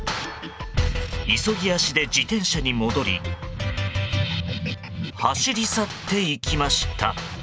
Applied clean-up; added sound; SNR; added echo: none; none; none; none.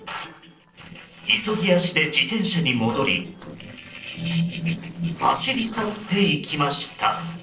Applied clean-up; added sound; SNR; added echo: neural separator model SepFormer DNS4.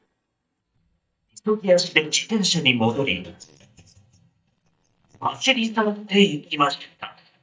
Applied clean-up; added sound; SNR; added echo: neural mask model DeepFilterNet 3.